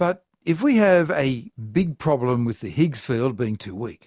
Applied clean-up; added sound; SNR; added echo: none; none; none; none.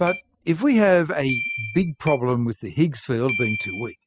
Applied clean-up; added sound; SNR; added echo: classical method spectral subtraction.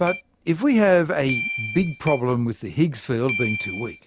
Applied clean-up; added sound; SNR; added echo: none; Keyboard (musical); 10 dB; none.